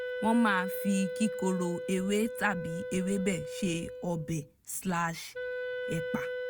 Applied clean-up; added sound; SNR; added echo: none; Wind instrument, woodwind instrument; 6 dB; none.